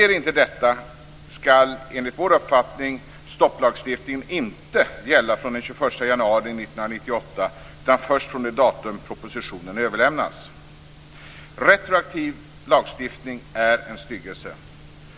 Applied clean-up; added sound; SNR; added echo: none; none; none; none.